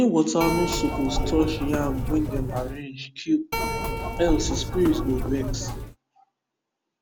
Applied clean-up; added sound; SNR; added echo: none; Keyboard (musical); 2 dB; none.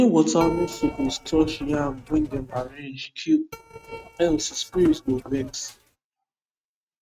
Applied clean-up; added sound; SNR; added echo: neural mask model RNNoise.